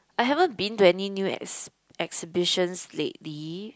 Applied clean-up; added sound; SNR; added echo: none; none; none; none.